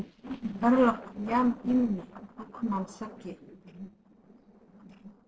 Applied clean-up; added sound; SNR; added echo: neural separator model SepFormer DNS4.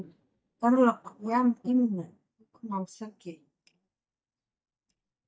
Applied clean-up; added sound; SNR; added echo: neural mask model DeepFilterNet 3.